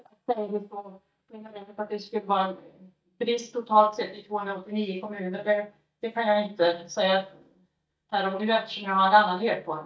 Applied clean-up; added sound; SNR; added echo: neural mask model DeepFilterNet 3.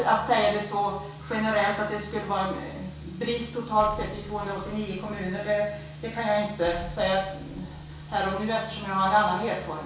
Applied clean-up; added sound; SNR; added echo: none; Explosion; 17 dB; reverberation time 0.6 s.